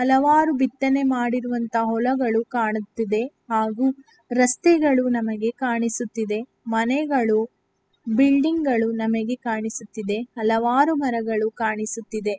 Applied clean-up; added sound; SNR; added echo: classical method spectral subtraction.